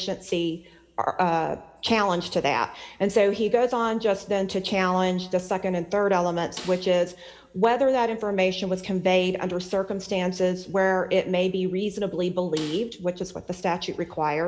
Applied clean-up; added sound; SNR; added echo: none; Snare drum; 19 dB; reverberation time 1.3 s.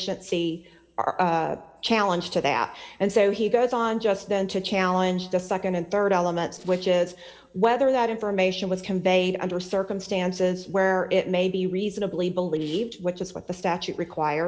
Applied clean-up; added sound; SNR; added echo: neural separator model SepFormer DNS4.